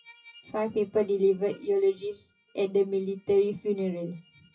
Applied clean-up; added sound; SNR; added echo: classical method WPE with log-MMSE.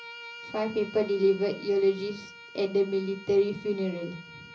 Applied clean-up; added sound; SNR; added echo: none; Bowed string instrument; 17 dB; reverberation time 0.5 s.